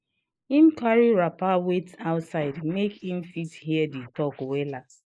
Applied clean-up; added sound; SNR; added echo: neural mask model Resemble Enhance denoiser.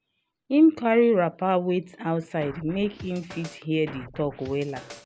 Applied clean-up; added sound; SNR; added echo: none; Scratching (performance technique); 17 dB; none.